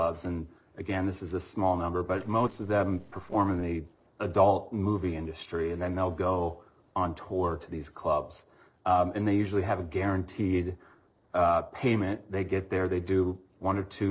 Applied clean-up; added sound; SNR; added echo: neural separator model SepFormer DNS4.